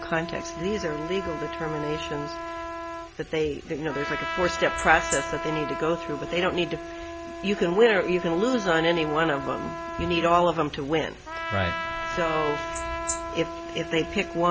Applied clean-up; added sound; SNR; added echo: none; Wild animals + Trumpet; 7 dB; none.